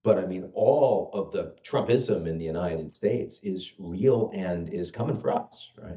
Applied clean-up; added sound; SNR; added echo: neural mask model DeepFilterNet 3.